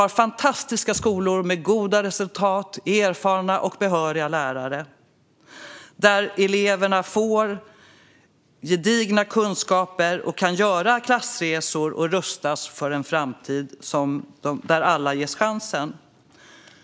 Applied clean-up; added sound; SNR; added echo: none; none; none; none.